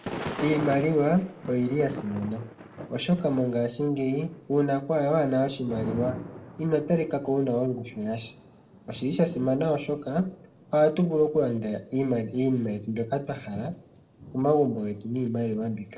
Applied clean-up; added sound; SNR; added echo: none; Thunder / Rain; 15 dB; reverberation time 0.4 s.